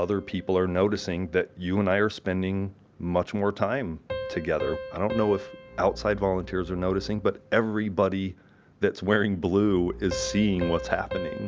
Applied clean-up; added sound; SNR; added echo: none; Piano + Bowed string instrument; 13 dB; none.